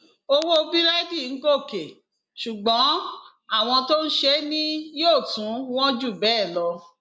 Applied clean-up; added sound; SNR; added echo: none; none; none; none.